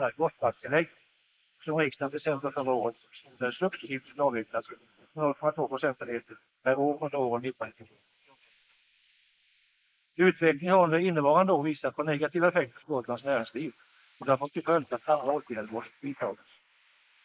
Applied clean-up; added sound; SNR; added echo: neural mask model Resemble Enhance denoiser.